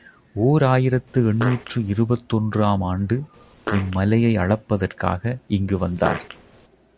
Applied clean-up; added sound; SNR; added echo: none; Fart; 12 dB; none.